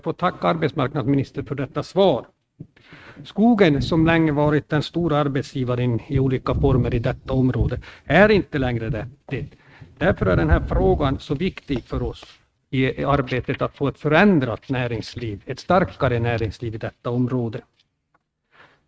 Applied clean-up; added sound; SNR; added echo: neural mask model RNNoise.